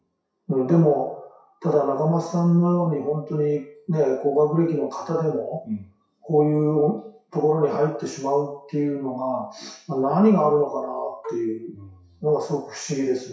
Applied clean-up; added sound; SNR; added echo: classical method WPE with log-MMSE.